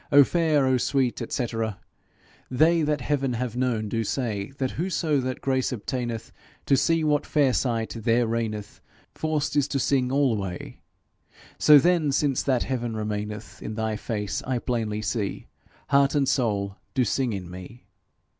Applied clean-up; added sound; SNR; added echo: none; none; none; none.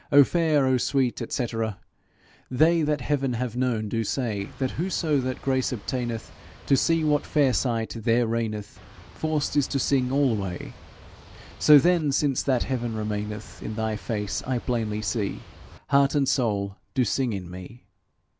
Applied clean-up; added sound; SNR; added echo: none; Boat, Water vehicle; 20 dB; none.